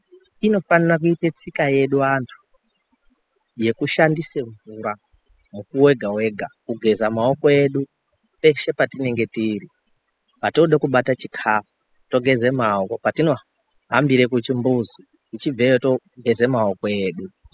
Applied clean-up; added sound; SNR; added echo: classical method spectral subtraction.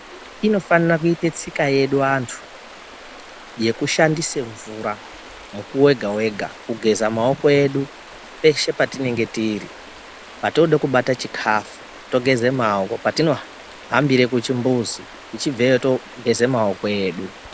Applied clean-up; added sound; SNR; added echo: none; Stream; 19 dB; none.